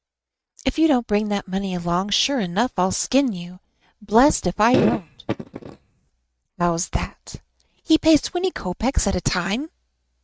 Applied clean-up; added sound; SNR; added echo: neural mask model RNNoise.